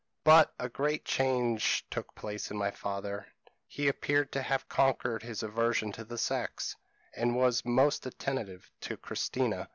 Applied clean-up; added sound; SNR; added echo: none; none; none; none.